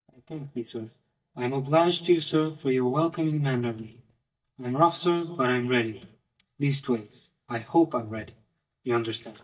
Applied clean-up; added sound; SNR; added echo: neural mask model DeepFilterNet 3.